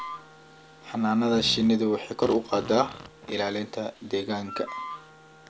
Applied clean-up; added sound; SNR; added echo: none; Fart + Wind instrument, woodwind instrument; 14 dB; none.